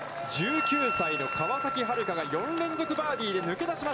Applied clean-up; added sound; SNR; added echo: none; Wind instrument, woodwind instrument; 4 dB; none.